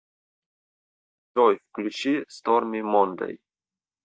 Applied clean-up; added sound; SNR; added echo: neural mask model DeepFilterNet 3.